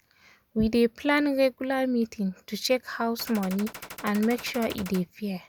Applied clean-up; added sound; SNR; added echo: none; Gunshot, gunfire; 15 dB; none.